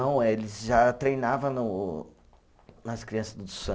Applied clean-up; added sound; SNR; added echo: none; none; none; none.